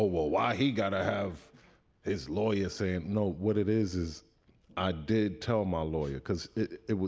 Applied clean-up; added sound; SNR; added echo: none; none; none; none.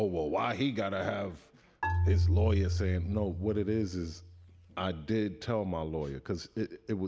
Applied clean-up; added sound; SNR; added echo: none; Marimba, xylophone; -2 dB; none.